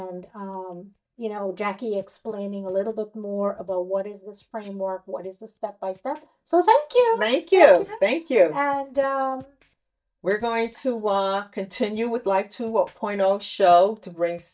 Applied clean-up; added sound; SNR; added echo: neural mask model DeepFilterNet 3.